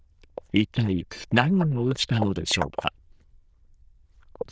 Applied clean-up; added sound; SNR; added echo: neural diffusion model UNIVERSE++.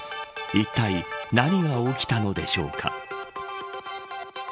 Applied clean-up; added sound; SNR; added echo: none; none; none; none.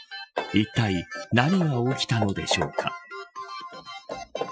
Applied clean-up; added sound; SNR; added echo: classical method Wiener filter.